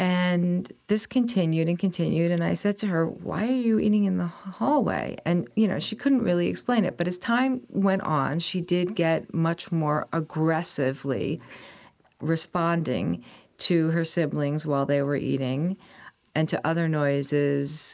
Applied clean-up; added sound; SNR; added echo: neural mask model Resemble Enhance denoiser.